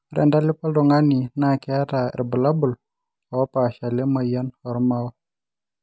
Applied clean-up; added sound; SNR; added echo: none; none; none; none.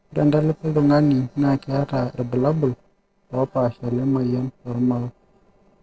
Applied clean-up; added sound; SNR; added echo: neural separator model SepFormer DNS4.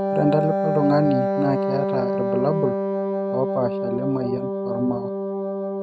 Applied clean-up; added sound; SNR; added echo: neural mask model RNNoise.